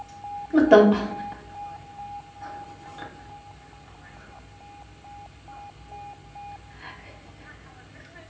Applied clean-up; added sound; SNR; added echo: none; Alarm; 15 dB; reverberation time 0.6 s.